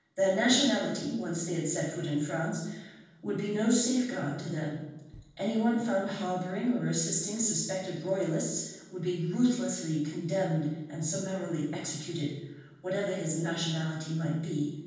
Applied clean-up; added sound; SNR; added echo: neural separator model SepFormer DNS4.